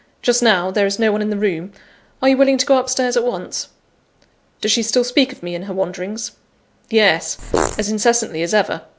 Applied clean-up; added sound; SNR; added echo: none; Fart; 1 dB; none.